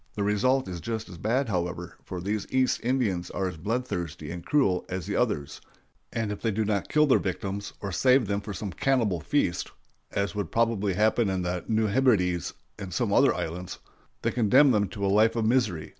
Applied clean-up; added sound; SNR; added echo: none; none; none; none.